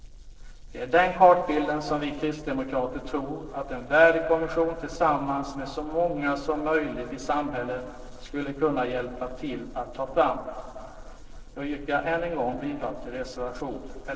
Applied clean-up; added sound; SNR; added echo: neural separator model SepFormer DNS4.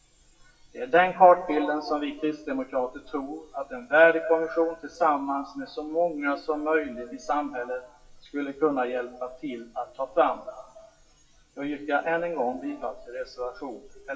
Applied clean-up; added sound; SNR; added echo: classical method WPE with log-MMSE.